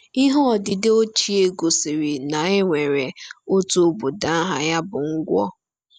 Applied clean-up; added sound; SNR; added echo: none; none; none; none.